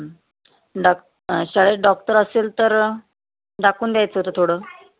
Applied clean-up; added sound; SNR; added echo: none; none; none; none.